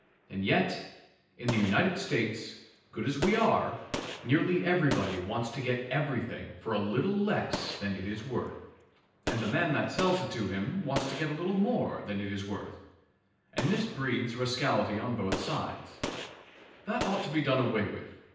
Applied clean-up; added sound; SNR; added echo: none; Gunshot, gunfire; 11 dB; reverberation time 0.9 s.